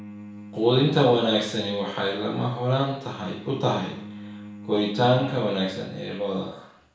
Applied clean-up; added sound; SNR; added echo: none; Bowed string instrument; 17 dB; reverberation time 0.5 s.